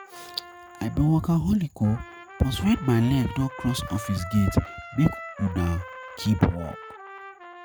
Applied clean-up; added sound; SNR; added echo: none; Trumpet; 15 dB; none.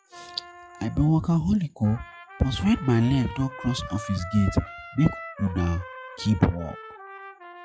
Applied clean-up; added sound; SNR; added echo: classical method log-MMSE.